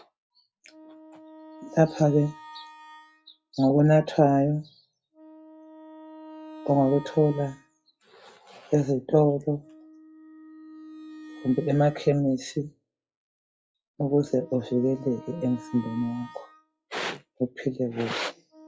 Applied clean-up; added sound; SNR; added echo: classical method log-MMSE.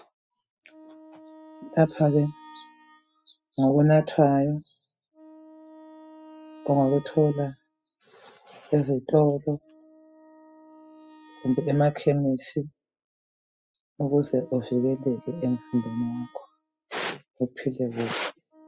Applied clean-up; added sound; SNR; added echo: classical method spectral subtraction.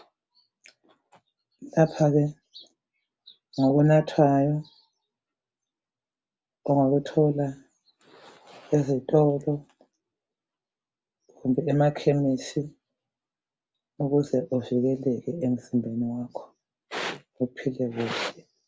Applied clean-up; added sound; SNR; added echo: none; none; none; none.